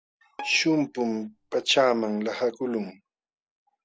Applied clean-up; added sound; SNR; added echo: none; Bowed string instrument; 19 dB; none.